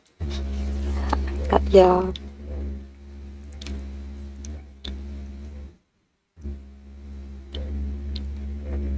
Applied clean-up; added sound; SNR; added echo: neural mask model RNNoise.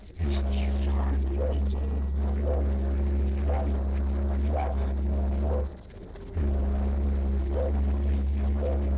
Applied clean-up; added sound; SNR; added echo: neural separator model SepFormer DNS4.